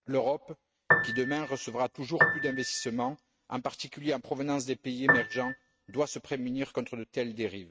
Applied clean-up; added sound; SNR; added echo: neural mask model RNNoise.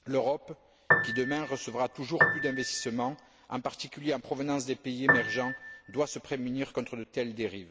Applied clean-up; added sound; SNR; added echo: none; Piano; -3 dB; none.